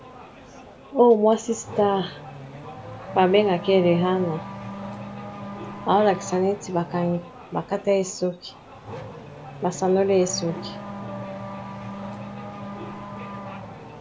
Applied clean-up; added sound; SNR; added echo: none; Race car, auto racing / Accelerating, revving, vroom; 12 dB; none.